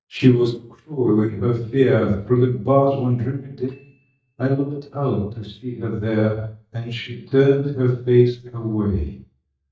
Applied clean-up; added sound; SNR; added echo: neural mask model DeepFilterNet 3.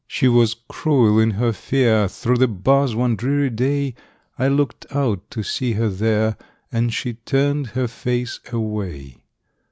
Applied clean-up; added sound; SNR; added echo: none; none; none; none.